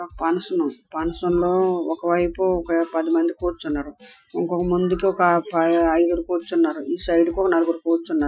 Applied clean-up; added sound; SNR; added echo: classical method Wiener filter.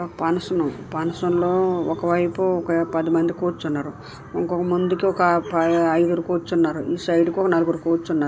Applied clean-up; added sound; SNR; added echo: none; none; none; none.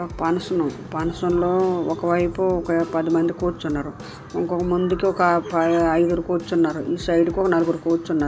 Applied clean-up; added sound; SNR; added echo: none; Drum / Drum kit; 19 dB; none.